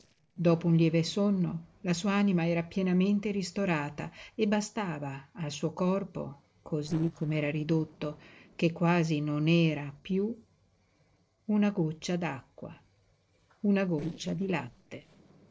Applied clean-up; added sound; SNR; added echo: neural separator model SepFormer DNS4.